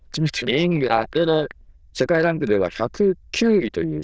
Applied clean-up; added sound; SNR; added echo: neural diffusion model UNIVERSE++.